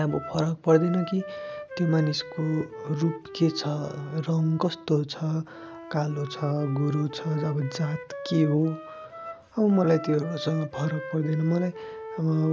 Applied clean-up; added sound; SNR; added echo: none; Wind instrument, woodwind instrument; 13 dB; none.